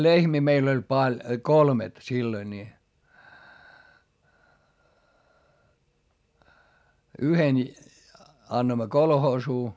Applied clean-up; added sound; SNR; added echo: none; none; none; none.